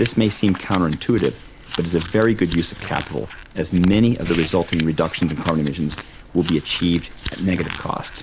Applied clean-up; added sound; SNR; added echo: none; Crumpling, crinkling; 13 dB; none.